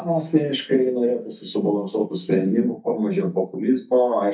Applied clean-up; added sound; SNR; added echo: neural mask model DeepFilterNet 3.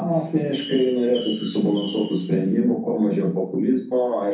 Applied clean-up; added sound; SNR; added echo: none; Bird; 17 dB; reverberation time 0.6 s.